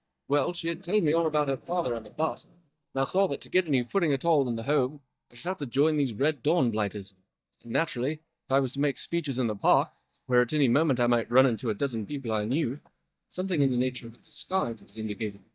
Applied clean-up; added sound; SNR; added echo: neural mask model DeepFilterNet 3.